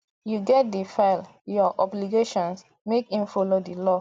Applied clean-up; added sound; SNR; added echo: none; none; none; none.